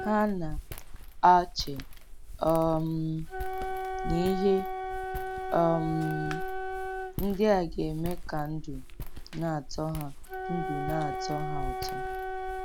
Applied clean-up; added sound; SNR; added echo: none; Wind instrument, woodwind instrument + Walk, footsteps; 4 dB; none.